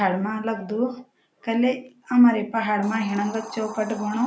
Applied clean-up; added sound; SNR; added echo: none; Hiss; 20 dB; none.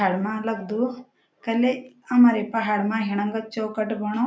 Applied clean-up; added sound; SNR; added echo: none; none; none; none.